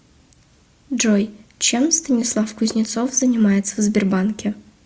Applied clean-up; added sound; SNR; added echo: none; none; none; none.